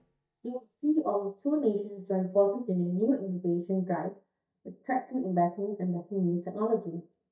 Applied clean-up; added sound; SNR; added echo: neural mask model DeepFilterNet 3.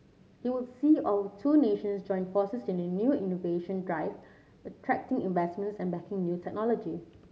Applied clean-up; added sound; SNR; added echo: none; none; none; none.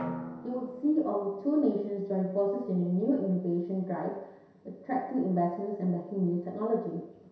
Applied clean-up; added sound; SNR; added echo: none; Drum; 17 dB; reverberation time 0.7 s.